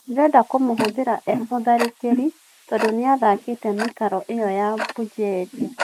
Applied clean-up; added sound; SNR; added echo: neural mask model Resemble Enhance denoiser.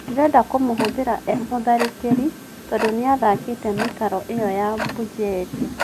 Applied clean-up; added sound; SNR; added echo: none; Tick-tock; 8 dB; none.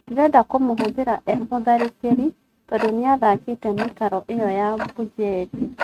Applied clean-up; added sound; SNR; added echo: neural mask model RNNoise.